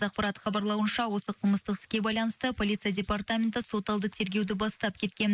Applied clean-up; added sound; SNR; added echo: neural mask model Resemble Enhance denoiser.